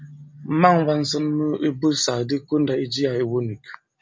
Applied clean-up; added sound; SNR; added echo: none; none; none; none.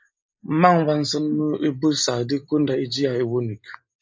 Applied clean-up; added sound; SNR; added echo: neural mask model Resemble Enhance denoiser.